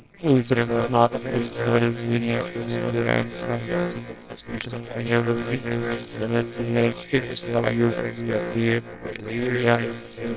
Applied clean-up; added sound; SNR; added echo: neural separator model SepFormer WHAMR!.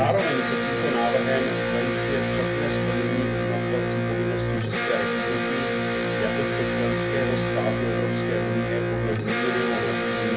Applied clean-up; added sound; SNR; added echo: none; Electric guitar; -5 dB; reverberation time 0.3 s.